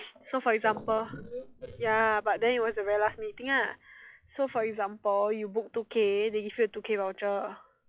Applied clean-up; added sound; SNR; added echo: classical method log-MMSE.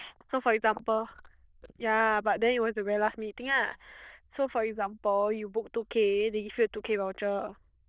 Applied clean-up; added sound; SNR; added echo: neural diffusion model UNIVERSE++.